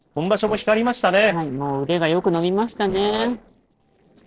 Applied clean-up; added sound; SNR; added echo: neural separator model SepFormer DNS4.